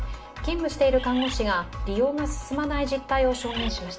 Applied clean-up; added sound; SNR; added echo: none; Bird; 11 dB; reverberation time 0.4 s.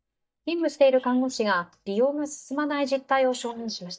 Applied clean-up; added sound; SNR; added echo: neural mask model DeepFilterNet 3.